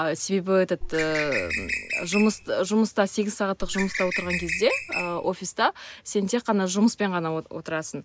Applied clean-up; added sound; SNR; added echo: none; Bird; 5 dB; none.